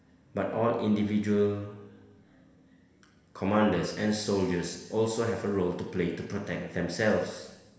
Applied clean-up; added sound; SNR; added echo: none; none; none; reverberation time 1.1 s.